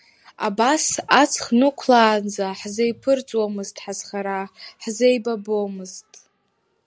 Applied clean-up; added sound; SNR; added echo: none; none; none; none.